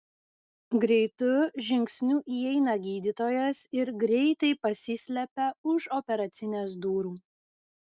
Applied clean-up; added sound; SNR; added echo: none; none; none; none.